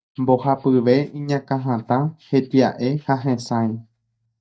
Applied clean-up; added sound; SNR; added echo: neural mask model DeepFilterNet 3.